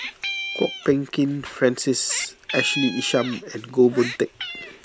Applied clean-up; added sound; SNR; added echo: none; Meow; 9 dB; none.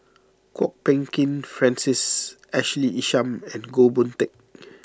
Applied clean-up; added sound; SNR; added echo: none; none; none; none.